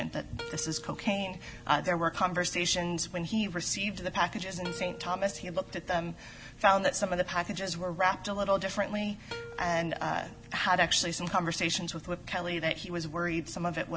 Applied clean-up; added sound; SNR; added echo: none; Plucked string instrument + Engine; 16 dB; none.